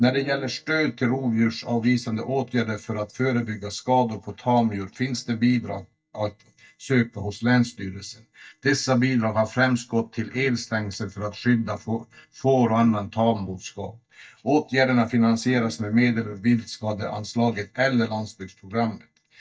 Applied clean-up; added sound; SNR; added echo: neural mask model DeepFilterNet 3.